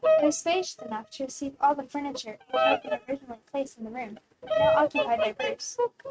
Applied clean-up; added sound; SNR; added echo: neural mask model RNNoise.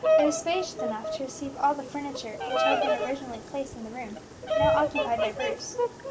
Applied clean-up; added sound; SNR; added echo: none; Bird vocalization, bird call, bird song; -3 dB; none.